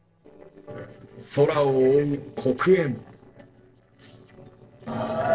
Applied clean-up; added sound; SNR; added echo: neural separator model SepFormer DNS4.